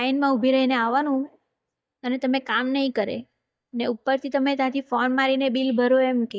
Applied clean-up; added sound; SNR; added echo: neural mask model DeepFilterNet 3.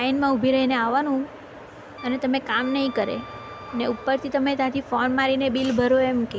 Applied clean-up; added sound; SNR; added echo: none; Wind instrument, woodwind instrument; 19 dB; none.